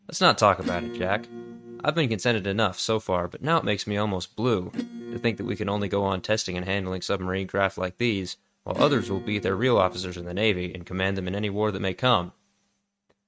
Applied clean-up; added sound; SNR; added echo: neural mask model RNNoise.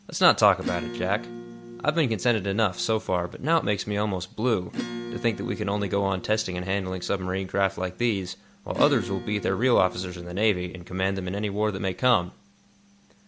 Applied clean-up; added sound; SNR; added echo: none; Acoustic guitar / Strum; 13 dB; none.